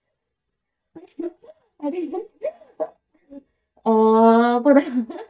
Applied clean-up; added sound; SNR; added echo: neural mask model DeepFilterNet 3.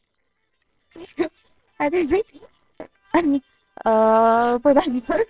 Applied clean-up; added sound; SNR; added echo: neural separator model SepFormer WHAMR!.